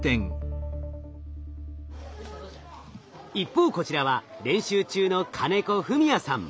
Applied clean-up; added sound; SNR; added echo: none; none; none; none.